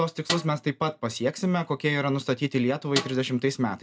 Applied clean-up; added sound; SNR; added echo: none; Snare drum; 8 dB; none.